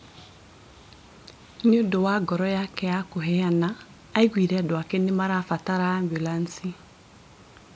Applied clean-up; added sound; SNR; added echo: none; none; none; none.